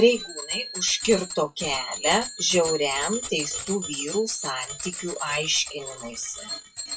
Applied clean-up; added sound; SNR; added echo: classical method WPE with log-MMSE.